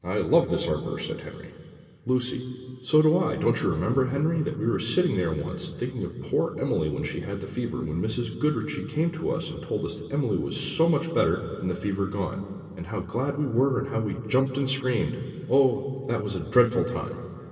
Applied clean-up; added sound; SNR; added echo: none; none; none; reverberation time 2.6 s.